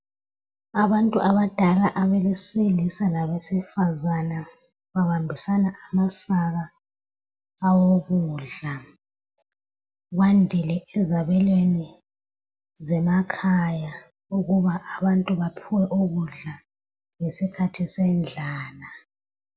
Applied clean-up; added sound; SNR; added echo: none; none; none; none.